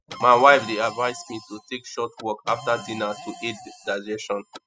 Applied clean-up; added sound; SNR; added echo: classical method spectral subtraction.